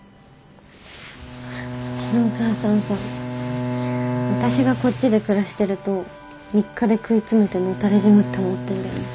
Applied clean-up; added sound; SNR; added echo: none; Bowed string instrument; 7 dB; none.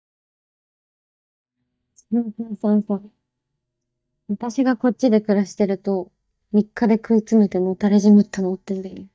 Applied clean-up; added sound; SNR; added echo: neural mask model DeepFilterNet 3.